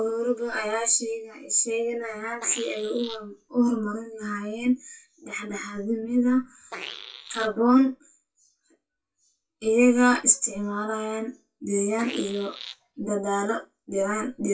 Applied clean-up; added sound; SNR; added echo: classical method WPE with log-MMSE.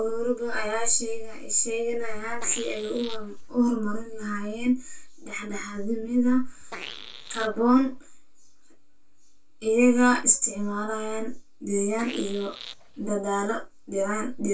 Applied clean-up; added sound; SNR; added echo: none; Fart; 17 dB; reverberation time 0.2 s.